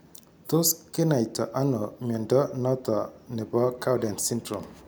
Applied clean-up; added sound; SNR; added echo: none; none; none; none.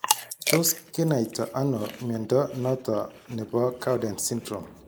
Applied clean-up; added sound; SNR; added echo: neural mask model Resemble Enhance denoiser.